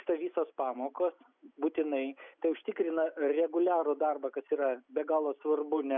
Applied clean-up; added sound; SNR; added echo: none; none; none; none.